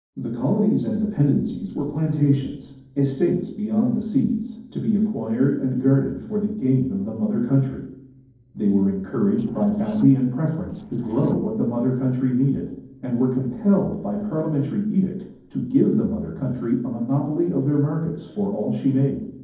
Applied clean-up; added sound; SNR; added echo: neural separator model SepFormer DNS4.